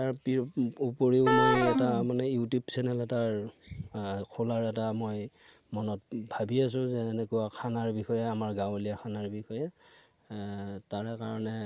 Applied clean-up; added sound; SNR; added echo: none; Wind instrument, woodwind instrument; -3 dB; none.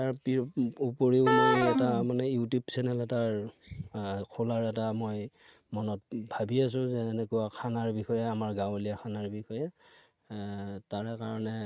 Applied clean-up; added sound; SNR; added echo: neural mask model RNNoise.